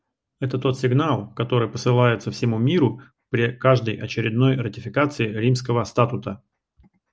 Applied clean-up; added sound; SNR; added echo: none; none; none; none.